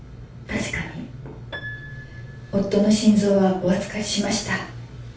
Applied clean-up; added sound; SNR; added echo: none; Piano; 19 dB; reverberation time 0.3 s.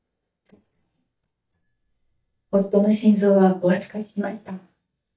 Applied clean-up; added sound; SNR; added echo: neural mask model DeepFilterNet 3.